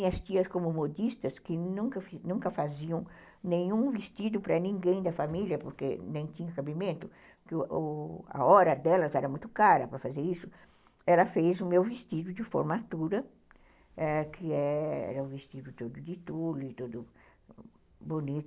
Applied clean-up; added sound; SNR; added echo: none; none; none; none.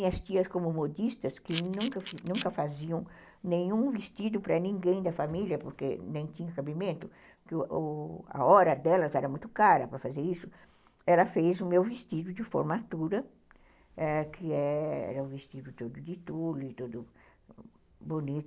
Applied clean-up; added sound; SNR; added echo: none; Camera; 12 dB; none.